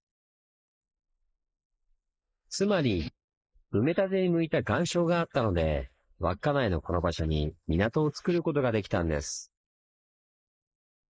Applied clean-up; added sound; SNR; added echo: neural mask model Resemble Enhance denoiser.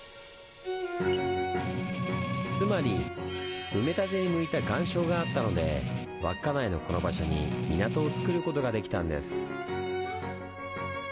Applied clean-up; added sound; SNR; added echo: none; Strum; 2 dB; none.